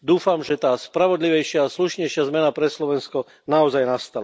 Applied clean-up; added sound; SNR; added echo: none; none; none; none.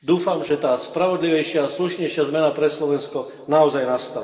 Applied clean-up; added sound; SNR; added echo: none; none; none; reverberation time 2.0 s.